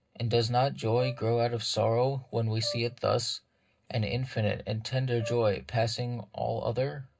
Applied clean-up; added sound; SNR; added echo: none; Brass instrument; 17 dB; reverberation time 0.2 s.